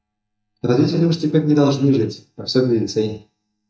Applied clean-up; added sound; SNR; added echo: neural mask model DeepFilterNet 3.